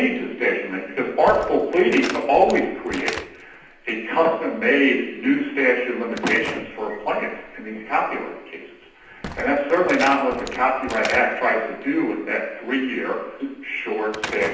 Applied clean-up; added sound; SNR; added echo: none; Slam / Wood; 15 dB; reverberation time 0.9 s.